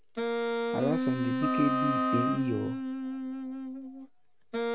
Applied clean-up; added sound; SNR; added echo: none; Wind instrument, woodwind instrument + Wind instrument, woodwind instrument; -4 dB; none.